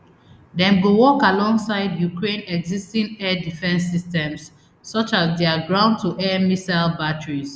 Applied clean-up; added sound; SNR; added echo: none; none; none; none.